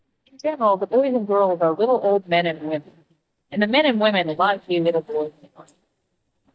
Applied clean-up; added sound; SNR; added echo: neural mask model DeepFilterNet 3.